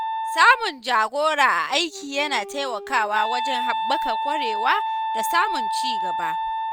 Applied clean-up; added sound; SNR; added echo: none; Wind instrument, woodwind instrument; 3 dB; none.